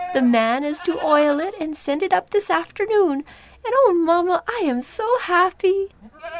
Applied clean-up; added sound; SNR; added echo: none; Livestock, farm animals, working animals; 20 dB; none.